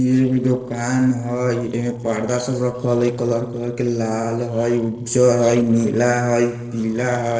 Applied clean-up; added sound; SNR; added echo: neural separator model SepFormer DNS4.